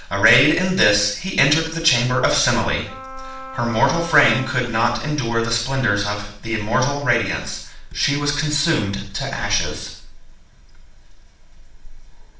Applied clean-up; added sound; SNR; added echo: none; Wind instrument, woodwind instrument; 14 dB; reverberation time 0.5 s.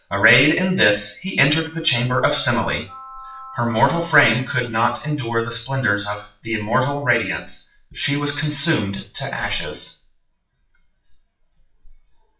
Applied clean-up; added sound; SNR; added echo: classical method WPE with log-MMSE.